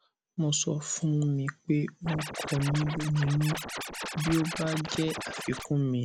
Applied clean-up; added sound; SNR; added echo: none; Scratching (performance technique); 8 dB; none.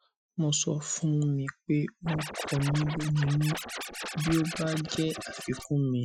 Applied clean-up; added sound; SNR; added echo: classical method Wiener filter.